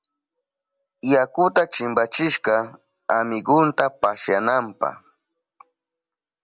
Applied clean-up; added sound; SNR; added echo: none; none; none; none.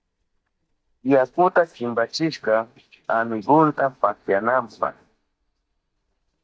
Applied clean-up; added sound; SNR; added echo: neural mask model DeepFilterNet 3.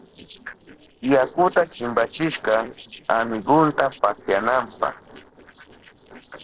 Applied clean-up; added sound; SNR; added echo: neural separator model SepFormer DNS4.